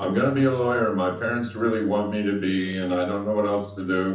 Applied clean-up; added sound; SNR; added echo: none; Organ; 18 dB; reverberation time 0.7 s.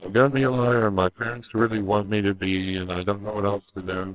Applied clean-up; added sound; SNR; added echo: neural separator model SepFormer WHAMR!.